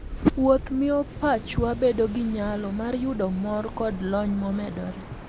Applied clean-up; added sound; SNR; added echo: none; Waves, surf; 12 dB; none.